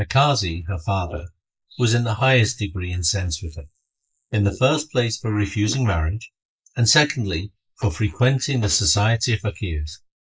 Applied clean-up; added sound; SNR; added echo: neural mask model Resemble Enhance denoiser.